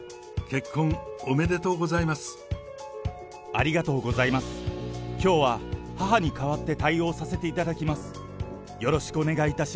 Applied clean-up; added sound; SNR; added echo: none; none; none; none.